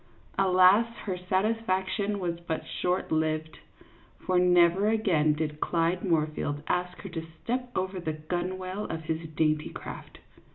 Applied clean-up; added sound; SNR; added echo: none; none; none; none.